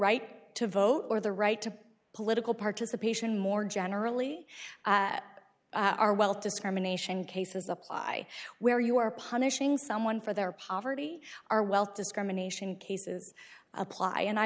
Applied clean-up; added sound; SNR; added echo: none; none; none; none.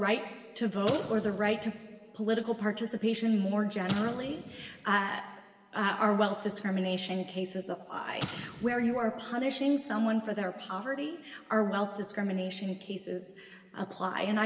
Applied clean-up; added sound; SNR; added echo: none; Explosion; 13 dB; reverberation time 3.0 s.